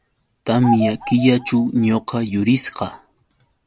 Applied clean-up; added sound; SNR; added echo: none; Bird vocalization, bird call, bird song; 10 dB; none.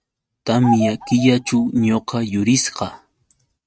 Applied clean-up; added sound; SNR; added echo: neural mask model RNNoise.